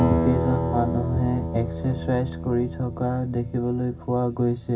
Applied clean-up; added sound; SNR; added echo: none; Acoustic guitar; 3 dB; reverberation time 0.4 s.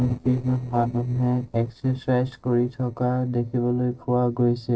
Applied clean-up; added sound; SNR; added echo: neural separator model SepFormer DNS4.